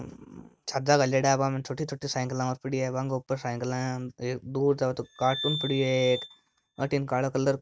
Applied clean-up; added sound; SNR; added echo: neural mask model RNNoise.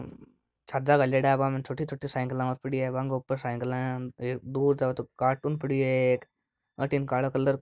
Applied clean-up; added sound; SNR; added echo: neural mask model DeepFilterNet 3.